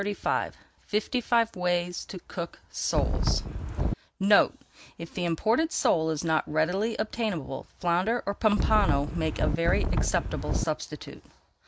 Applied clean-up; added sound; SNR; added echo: none; Wind; -2 dB; none.